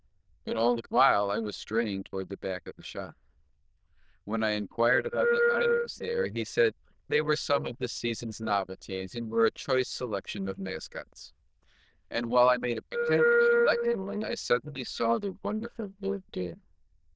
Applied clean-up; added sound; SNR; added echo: neural diffusion model UNIVERSE++.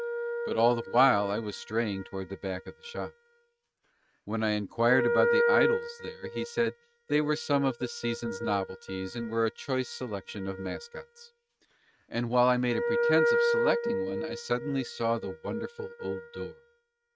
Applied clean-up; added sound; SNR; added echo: neural mask model RNNoise.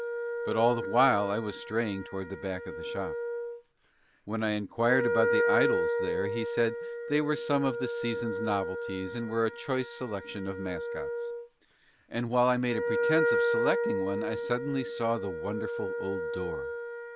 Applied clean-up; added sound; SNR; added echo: none; Wind instrument, woodwind instrument; 1 dB; none.